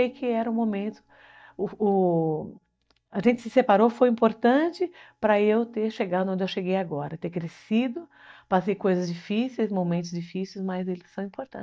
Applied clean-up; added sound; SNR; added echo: neural mask model DeepFilterNet 3.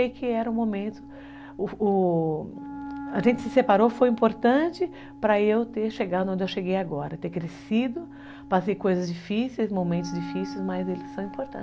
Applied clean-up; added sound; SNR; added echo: none; Wind instrument, woodwind instrument; 15 dB; none.